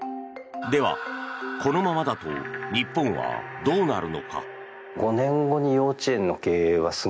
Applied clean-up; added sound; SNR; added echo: none; none; none; none.